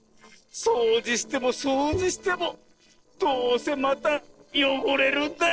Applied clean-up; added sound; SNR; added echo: neural separator model SepFormer DNS4.